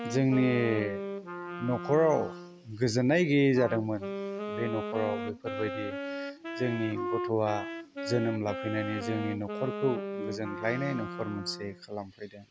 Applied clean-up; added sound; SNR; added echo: none; Wind instrument, woodwind instrument; 7 dB; none.